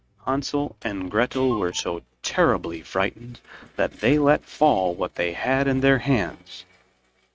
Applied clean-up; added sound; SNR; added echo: neural mask model RNNoise.